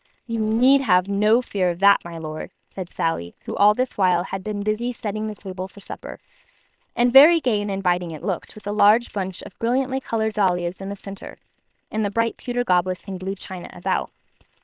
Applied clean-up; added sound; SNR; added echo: neural separator model SepFormer WHAM!.